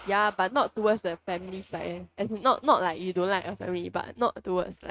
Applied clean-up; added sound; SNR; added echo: neural mask model RNNoise.